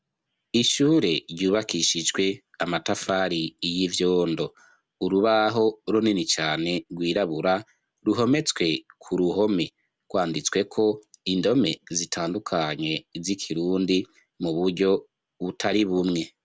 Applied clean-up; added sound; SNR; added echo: none; none; none; none.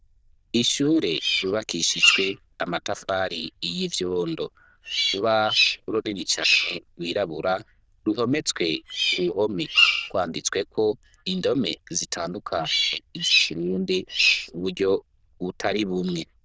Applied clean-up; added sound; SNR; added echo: neural diffusion model UNIVERSE++.